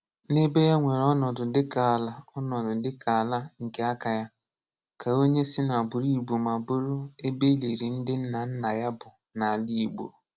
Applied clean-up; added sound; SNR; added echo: none; none; none; none.